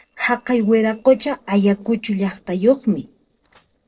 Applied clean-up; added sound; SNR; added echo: neural separator model SepFormer DNS4.